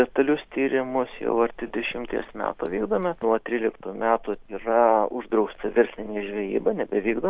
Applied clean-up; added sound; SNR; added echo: none; none; none; none.